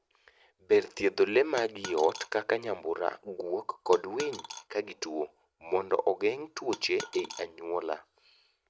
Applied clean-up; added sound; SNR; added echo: none; Coin (dropping); 12 dB; none.